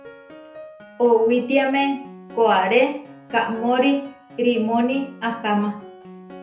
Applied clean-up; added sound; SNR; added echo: none; Piano; 20 dB; reverberation time 0.3 s.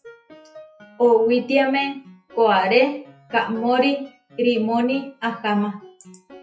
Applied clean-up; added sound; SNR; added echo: classical method WPE with log-MMSE.